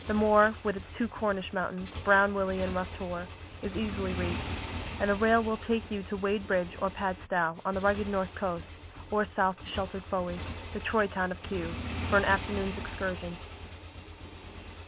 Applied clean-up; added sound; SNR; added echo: none; Motorcycle / Engine; 9 dB; none.